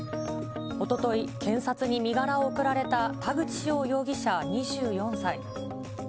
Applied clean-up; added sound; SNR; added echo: none; none; none; none.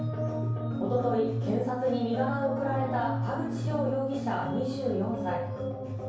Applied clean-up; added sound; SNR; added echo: none; none; none; reverberation time 0.6 s.